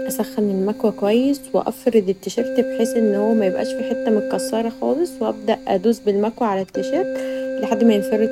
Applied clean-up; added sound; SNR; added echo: none; Keyboard (musical); 8 dB; none.